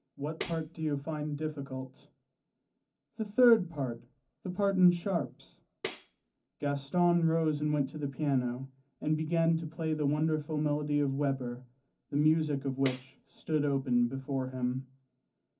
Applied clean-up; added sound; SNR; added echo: none; Tambourine; 15 dB; reverberation time 0.3 s.